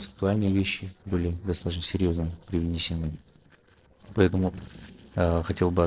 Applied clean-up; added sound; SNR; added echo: neural separator model SepFormer DNS4.